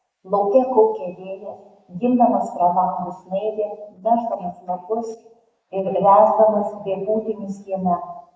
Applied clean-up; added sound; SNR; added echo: neural mask model Resemble Enhance denoiser.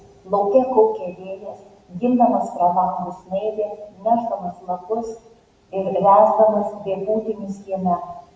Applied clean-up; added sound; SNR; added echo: none; none; none; none.